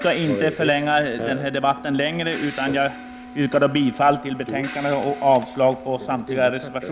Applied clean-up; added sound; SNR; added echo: none; Crash cymbal + Wind instrument, woodwind instrument; 16 dB; none.